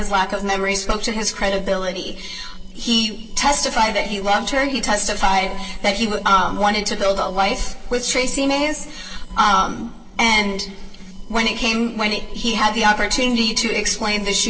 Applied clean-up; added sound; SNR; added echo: neural separator model SepFormer DNS4.